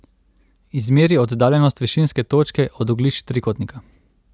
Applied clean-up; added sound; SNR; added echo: none; none; none; none.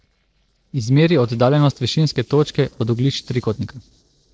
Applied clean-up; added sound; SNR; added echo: neural separator model SepFormer DNS4.